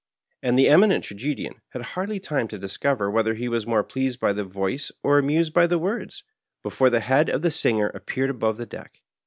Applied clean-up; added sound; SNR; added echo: none; none; none; none.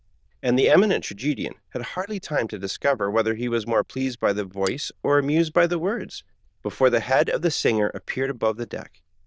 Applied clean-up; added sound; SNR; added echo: neural diffusion model UNIVERSE++.